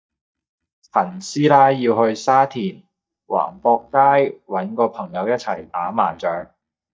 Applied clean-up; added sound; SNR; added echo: neural mask model DeepFilterNet 3.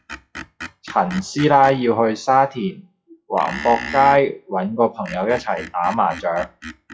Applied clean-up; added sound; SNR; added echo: classical method WPE with log-MMSE.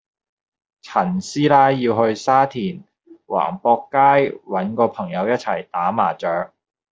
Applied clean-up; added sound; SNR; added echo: none; none; none; none.